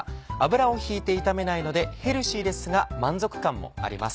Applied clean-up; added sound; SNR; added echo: none; none; none; none.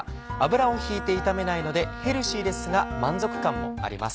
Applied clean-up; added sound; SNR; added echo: none; Bowed string instrument; 9 dB; none.